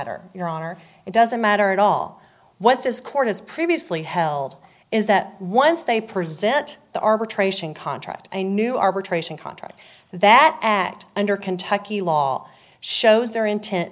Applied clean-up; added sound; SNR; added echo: none; none; none; none.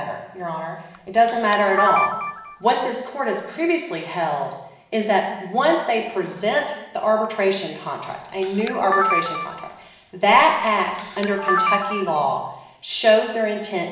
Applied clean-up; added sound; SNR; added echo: none; Camera; 5 dB; reverberation time 0.9 s.